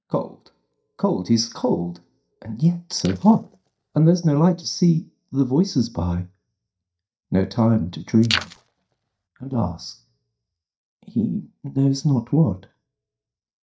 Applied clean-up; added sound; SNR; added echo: neural mask model DeepFilterNet 3.